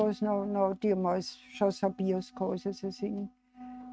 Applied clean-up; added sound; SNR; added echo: neural mask model RNNoise.